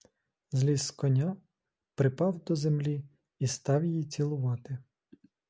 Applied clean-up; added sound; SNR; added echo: none; none; none; none.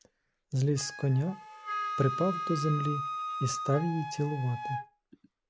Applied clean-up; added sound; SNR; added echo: none; Wind instrument, woodwind instrument; 6 dB; none.